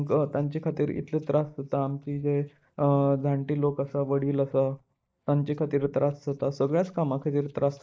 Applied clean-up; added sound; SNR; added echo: neural mask model DeepFilterNet 3.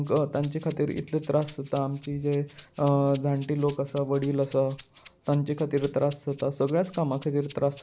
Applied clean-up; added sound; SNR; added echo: none; Rattle (instrument); 16 dB; none.